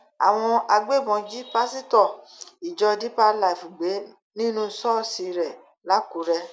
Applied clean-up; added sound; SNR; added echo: none; none; none; none.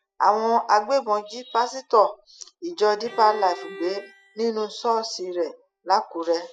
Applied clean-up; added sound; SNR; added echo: classical method spectral subtraction.